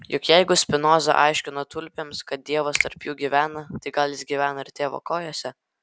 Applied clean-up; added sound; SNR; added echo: none; Finger snapping; 9 dB; none.